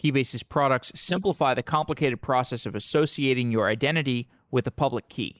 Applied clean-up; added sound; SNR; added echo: neural mask model Resemble Enhance denoiser.